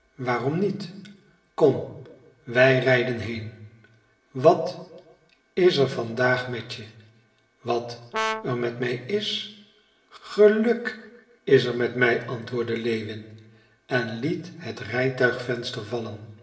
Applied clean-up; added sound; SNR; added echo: none; Brass instrument; 6 dB; reverberation time 0.8 s.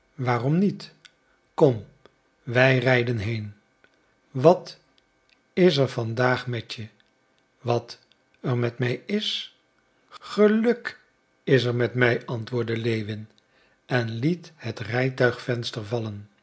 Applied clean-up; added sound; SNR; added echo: none; none; none; none.